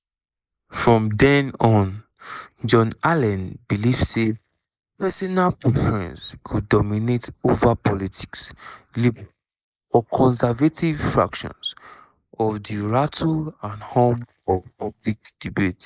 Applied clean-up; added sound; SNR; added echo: neural mask model Resemble Enhance denoiser.